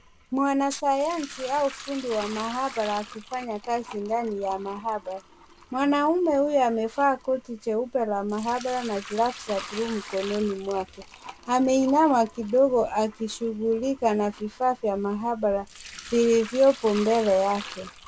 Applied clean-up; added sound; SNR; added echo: none; Sink (filling or washing) / Liquid; 18 dB; none.